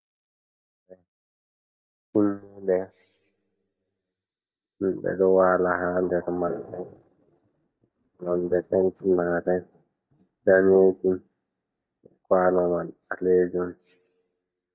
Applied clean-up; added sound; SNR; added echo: neural mask model DeepFilterNet 3.